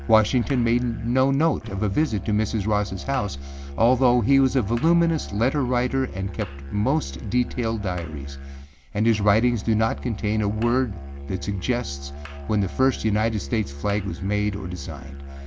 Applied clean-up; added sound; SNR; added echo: none; Musical instrument; 11 dB; none.